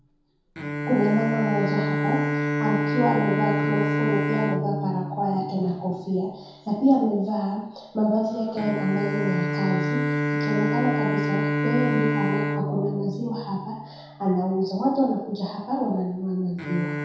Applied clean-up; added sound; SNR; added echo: none; Bowed string instrument; 2 dB; reverberation time 0.8 s.